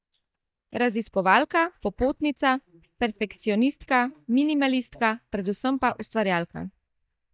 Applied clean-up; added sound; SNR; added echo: neural mask model DeepFilterNet 3.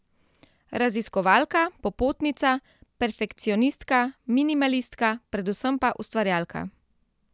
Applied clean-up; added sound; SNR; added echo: none; none; none; none.